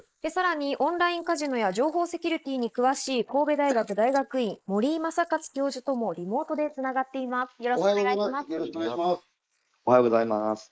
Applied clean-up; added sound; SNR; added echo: neural mask model Resemble Enhance denoiser.